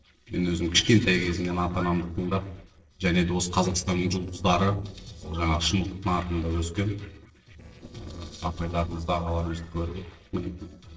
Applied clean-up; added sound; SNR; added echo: neural separator model SepFormer DNS4.